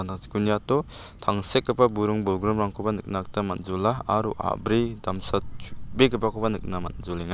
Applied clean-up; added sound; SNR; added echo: none; Thunder; 12 dB; none.